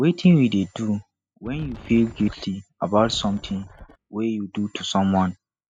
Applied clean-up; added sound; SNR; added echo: classical method spectral subtraction.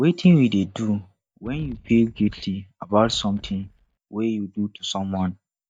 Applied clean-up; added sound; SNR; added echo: neural mask model DeepFilterNet 3.